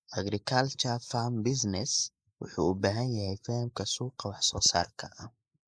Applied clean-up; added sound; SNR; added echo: neural mask model Resemble Enhance denoiser.